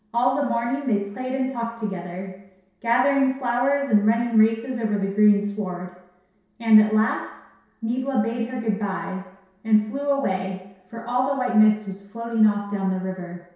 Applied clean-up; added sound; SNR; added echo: none; none; none; reverberation time 0.7 s.